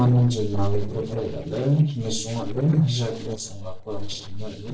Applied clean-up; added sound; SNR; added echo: neural separator model SepFormer DNS4.